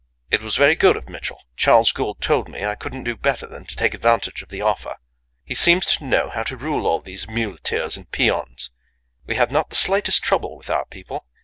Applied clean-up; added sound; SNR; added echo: none; none; none; none.